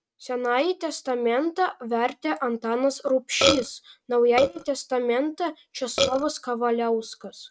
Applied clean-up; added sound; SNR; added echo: neural mask model RNNoise.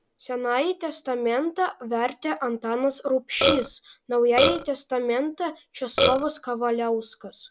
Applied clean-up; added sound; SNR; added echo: none; Burping, eructation; -4 dB; none.